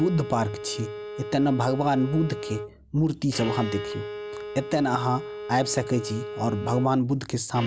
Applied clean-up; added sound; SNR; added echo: none; Bowed string instrument; 10 dB; none.